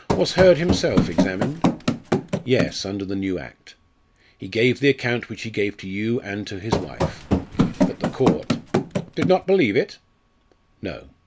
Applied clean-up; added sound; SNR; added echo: none; Run; -1 dB; none.